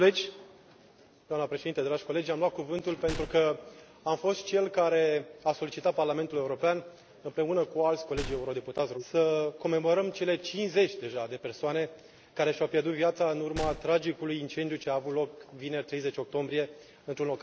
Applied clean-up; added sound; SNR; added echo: none; Gunshot, gunfire; 16 dB; none.